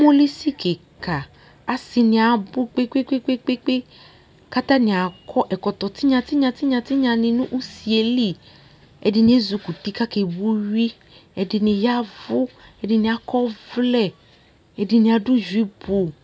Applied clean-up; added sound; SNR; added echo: none; none; none; none.